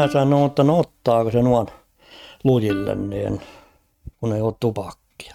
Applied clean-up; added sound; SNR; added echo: neural mask model RNNoise.